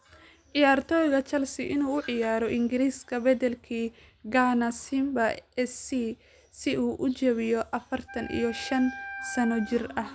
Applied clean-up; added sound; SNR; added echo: none; Wind instrument, woodwind instrument; 13 dB; none.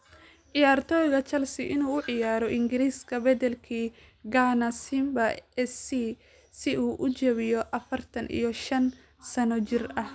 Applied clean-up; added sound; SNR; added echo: none; none; none; none.